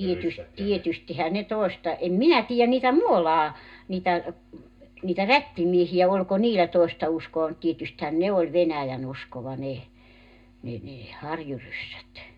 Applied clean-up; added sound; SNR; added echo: none; none; none; reverberation time 0.2 s.